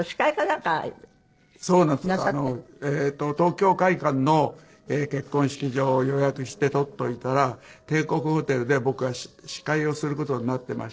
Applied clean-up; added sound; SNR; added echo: neural separator model SepFormer DNS4.